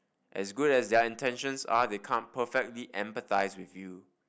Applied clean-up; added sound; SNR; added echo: none; none; none; none.